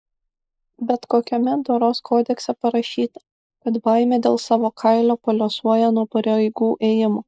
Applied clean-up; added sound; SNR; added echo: neural mask model Resemble Enhance denoiser.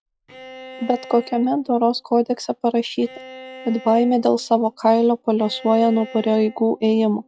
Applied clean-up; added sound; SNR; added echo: classical method log-MMSE.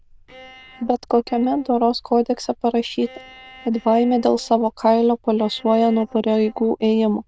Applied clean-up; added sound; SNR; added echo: neural diffusion model UNIVERSE++.